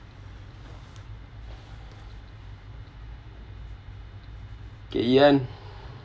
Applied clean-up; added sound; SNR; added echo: none; none; none; none.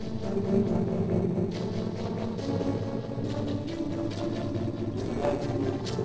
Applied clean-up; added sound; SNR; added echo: neural separator model SepFormer DNS4.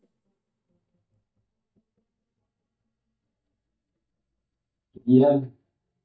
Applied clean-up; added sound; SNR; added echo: neural mask model DeepFilterNet 3.